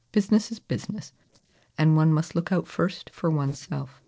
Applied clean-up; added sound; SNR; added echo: neural separator model SepFormer DNS4.